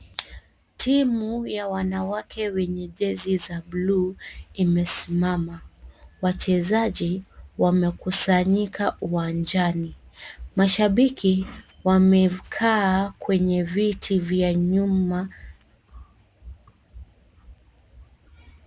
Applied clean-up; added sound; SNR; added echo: none; none; none; none.